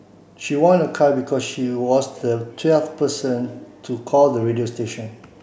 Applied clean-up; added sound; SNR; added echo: none; none; none; none.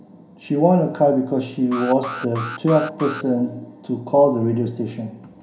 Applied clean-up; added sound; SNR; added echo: none; Alarm; 11 dB; reverberation time 0.3 s.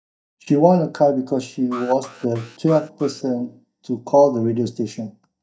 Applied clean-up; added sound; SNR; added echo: neural mask model DeepFilterNet 3.